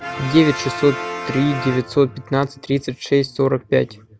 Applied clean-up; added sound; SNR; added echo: none; Brass instrument; 12 dB; none.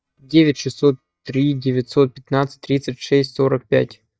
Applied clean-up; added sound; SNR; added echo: neural mask model DeepFilterNet 3.